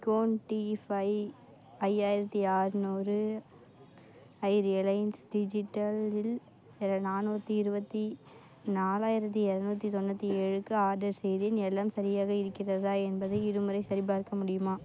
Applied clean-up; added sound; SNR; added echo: none; none; none; none.